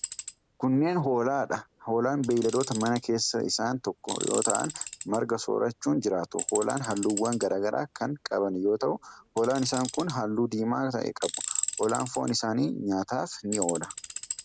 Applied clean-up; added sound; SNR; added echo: none; Tools; 8 dB; none.